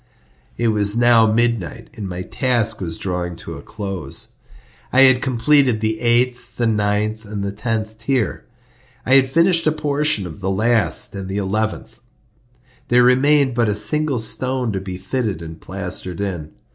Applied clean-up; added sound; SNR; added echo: none; none; none; none.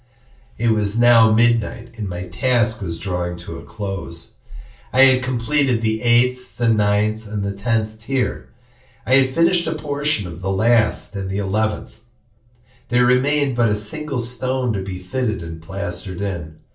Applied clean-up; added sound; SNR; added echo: none; none; none; reverberation time 0.3 s.